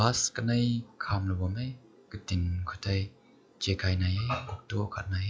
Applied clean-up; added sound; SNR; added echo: classical method log-MMSE.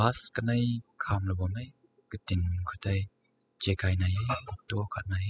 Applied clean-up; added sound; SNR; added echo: classical method spectral subtraction.